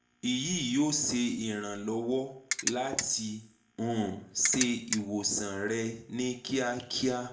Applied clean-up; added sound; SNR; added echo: none; Ratchet, pawl; 2 dB; reverberation time 0.4 s.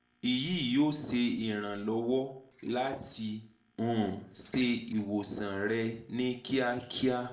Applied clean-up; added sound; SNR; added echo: neural separator model SepFormer DNS4.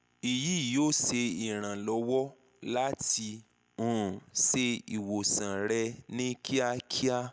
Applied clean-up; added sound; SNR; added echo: none; none; none; none.